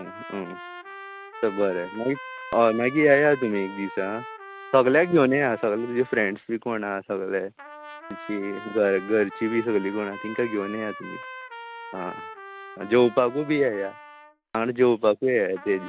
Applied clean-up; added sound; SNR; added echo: none; Trumpet; 16 dB; none.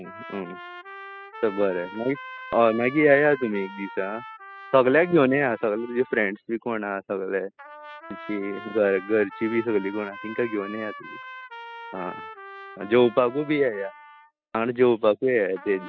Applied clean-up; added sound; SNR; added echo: classical method spectral subtraction.